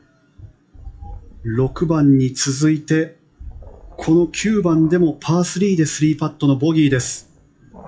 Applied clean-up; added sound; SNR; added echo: classical method WPE with log-MMSE.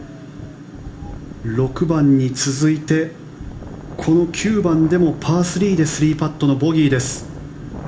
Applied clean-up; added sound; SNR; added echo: none; Wind; 17 dB; reverberation time 0.4 s.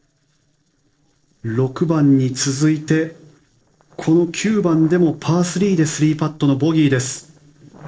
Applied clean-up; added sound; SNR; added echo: neural separator model SepFormer DNS4.